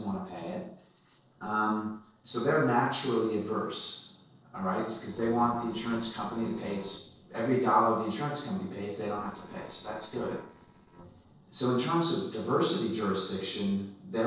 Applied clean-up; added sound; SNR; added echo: neural separator model SepFormer DNS4.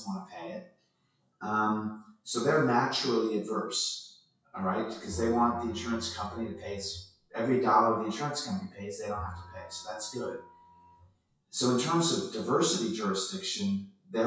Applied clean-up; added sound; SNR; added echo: classical method WPE with log-MMSE.